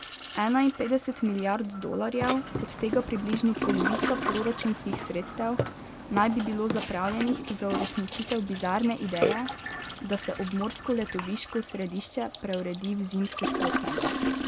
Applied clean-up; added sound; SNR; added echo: none; Burping, eructation + Toilet flush; 4 dB; none.